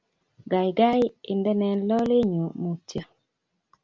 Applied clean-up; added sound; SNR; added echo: none; none; none; none.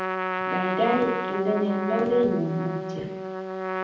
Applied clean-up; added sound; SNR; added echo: none; Trumpet; 3 dB; reverberation time 0.6 s.